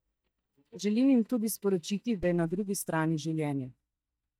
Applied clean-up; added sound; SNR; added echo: neural mask model DeepFilterNet 3.